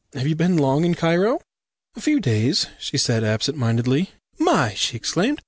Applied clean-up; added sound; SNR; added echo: none; none; none; none.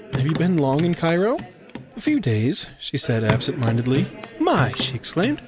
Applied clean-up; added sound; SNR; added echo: none; Hands / Wood; 8 dB; none.